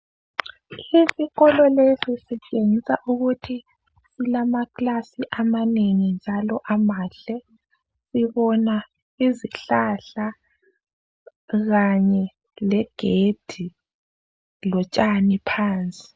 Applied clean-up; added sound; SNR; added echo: none; none; none; none.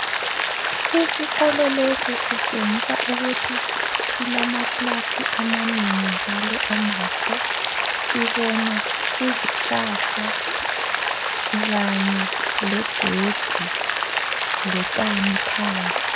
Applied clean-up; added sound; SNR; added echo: none; Rain; -4 dB; none.